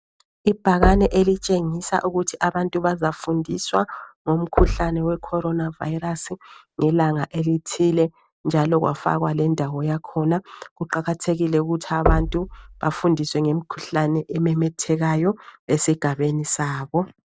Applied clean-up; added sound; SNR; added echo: none; Knock; 5 dB; none.